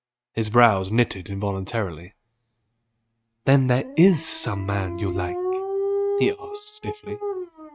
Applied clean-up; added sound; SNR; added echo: neural mask model RNNoise.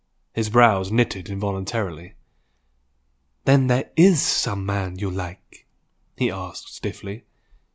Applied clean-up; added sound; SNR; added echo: none; none; none; none.